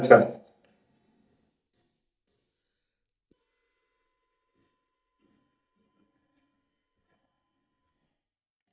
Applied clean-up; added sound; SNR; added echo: neural mask model DeepFilterNet 3.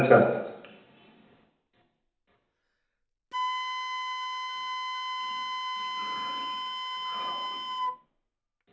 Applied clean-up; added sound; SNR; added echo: none; Wind instrument, woodwind instrument; 3 dB; reverberation time 0.8 s.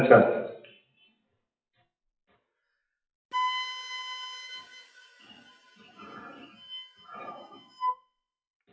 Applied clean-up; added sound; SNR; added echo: classical method WPE with log-MMSE.